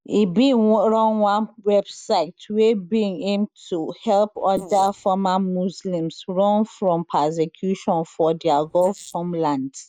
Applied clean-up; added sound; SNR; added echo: neural mask model Resemble Enhance denoiser.